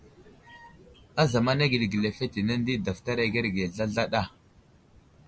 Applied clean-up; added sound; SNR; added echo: none; none; none; none.